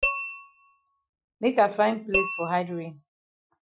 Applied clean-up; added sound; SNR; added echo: classical method Wiener filter.